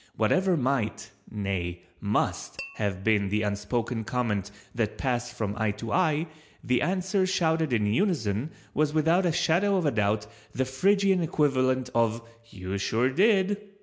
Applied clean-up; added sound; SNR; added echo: none; Tap / Glass; 19 dB; none.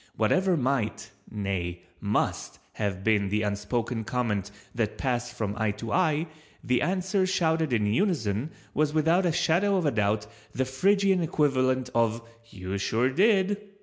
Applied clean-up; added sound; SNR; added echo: none; none; none; none.